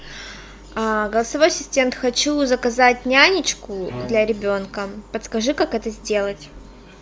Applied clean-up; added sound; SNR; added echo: none; Bowed string instrument; 17 dB; none.